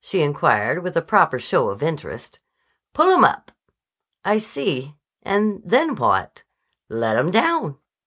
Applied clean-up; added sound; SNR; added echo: none; none; none; none.